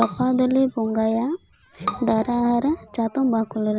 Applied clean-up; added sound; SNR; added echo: none; Bowed string instrument; 15 dB; none.